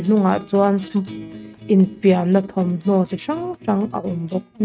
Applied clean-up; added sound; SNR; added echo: neural mask model RNNoise.